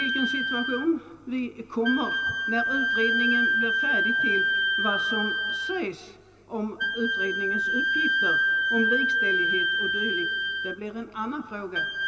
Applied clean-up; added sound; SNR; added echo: none; Wind instrument, woodwind instrument; -5 dB; reverberation time 2.7 s.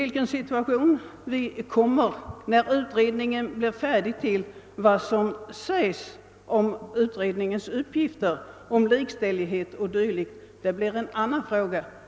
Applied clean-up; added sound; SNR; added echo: none; none; none; none.